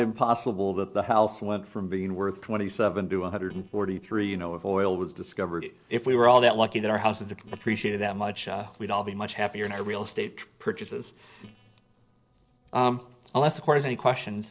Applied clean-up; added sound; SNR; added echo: neural separator model SepFormer DNS4.